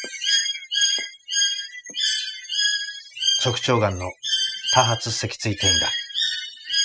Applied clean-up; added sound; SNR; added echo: classical method spectral subtraction.